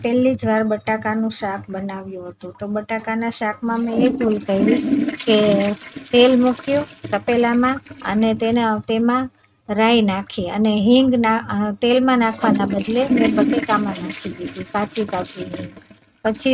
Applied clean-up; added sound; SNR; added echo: neural mask model RNNoise.